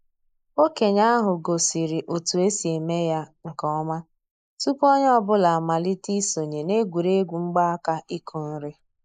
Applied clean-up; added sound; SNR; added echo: neural mask model Resemble Enhance denoiser.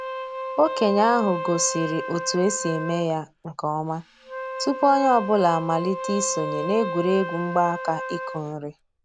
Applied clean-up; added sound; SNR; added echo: none; Wind instrument, woodwind instrument; 7 dB; none.